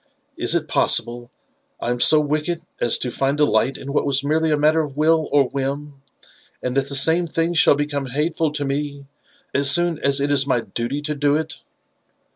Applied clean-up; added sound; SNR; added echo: none; none; none; none.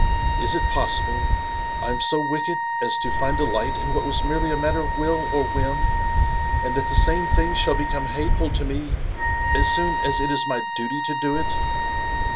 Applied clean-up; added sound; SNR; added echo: none; Wind instrument, woodwind instrument + Waves, surf; -5 dB; none.